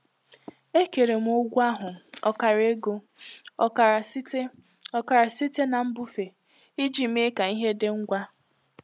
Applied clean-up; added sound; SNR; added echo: none; none; none; none.